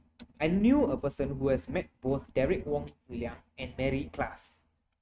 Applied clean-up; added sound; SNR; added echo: neural mask model RNNoise.